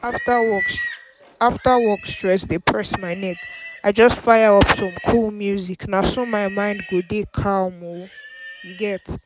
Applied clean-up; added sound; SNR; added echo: none; Livestock, farm animals, working animals; 15 dB; none.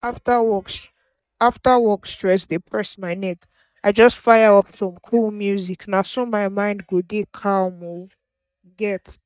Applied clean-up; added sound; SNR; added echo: neural mask model DeepFilterNet 3.